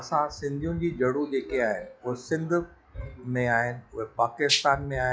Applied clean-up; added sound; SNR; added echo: classical method log-MMSE.